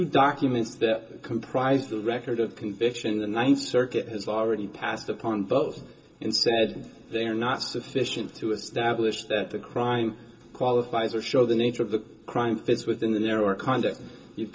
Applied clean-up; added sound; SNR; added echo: none; none; none; reverberation time 0.2 s.